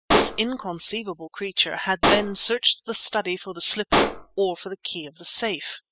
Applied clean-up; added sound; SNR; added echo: classical method spectral subtraction.